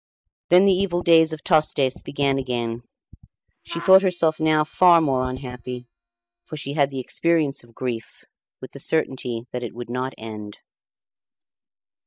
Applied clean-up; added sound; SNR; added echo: neural mask model DeepFilterNet 3.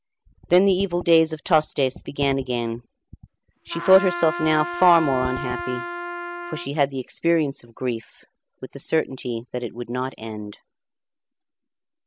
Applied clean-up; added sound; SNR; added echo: none; Trumpet; 7 dB; none.